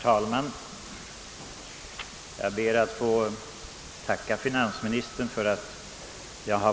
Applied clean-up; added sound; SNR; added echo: none; none; none; none.